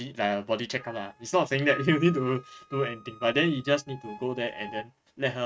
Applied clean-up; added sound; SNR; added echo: neural mask model RNNoise.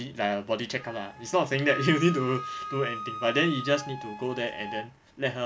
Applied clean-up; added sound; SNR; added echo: none; Wind instrument, woodwind instrument; 11 dB; none.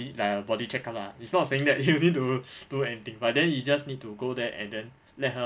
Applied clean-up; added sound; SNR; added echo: none; none; none; none.